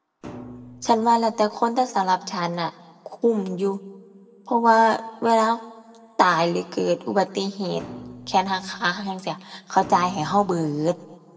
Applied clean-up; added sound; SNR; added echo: none; Thump, thud; 18 dB; reverberation time 0.9 s.